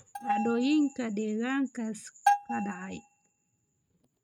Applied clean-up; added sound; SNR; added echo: neural mask model RNNoise.